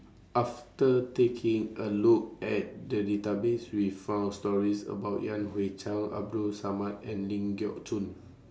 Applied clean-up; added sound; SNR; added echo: none; none; none; none.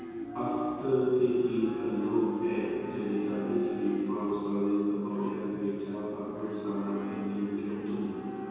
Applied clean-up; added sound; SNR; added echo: none; Livestock, farm animals, working animals; 11 dB; reverberation time 2.1 s.